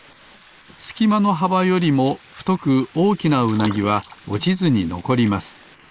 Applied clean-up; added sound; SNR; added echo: neural mask model Resemble Enhance denoiser.